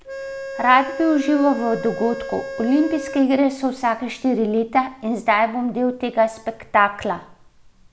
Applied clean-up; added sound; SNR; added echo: none; Organ; 10 dB; none.